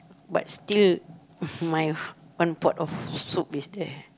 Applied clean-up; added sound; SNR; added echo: none; none; none; none.